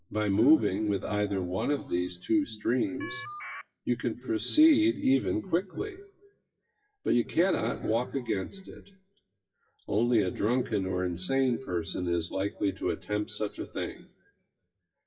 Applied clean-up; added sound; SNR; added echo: classical method WPE with log-MMSE.